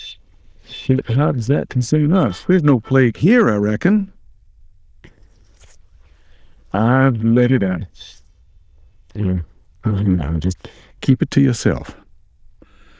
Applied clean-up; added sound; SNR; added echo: neural diffusion model UNIVERSE++.